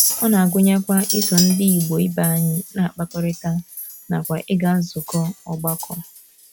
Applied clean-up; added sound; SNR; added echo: none; Chink, clink; 7 dB; none.